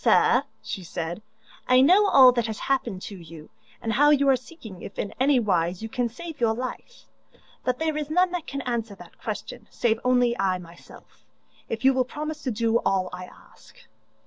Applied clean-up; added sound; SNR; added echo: none; none; none; none.